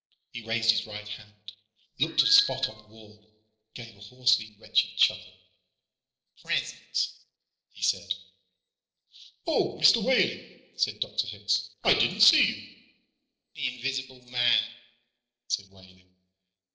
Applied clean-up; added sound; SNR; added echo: neural separator model SepFormer DNS4.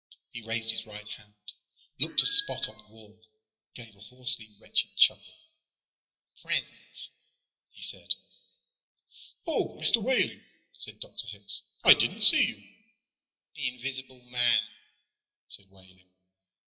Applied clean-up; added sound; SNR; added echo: classical method WPE with log-MMSE.